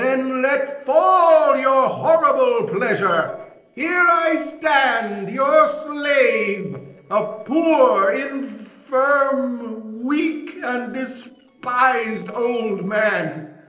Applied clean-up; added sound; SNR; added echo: neural separator model SepFormer DNS4.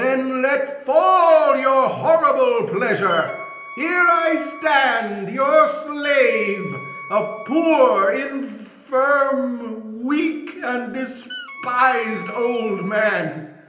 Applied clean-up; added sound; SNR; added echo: none; Wind instrument, woodwind instrument; 17 dB; reverberation time 0.8 s.